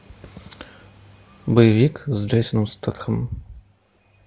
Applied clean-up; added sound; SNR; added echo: none; none; none; none.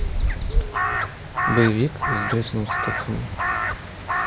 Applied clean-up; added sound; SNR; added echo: none; Crow; -3 dB; none.